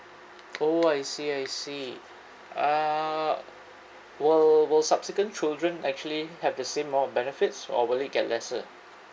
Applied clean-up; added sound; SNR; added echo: none; none; none; none.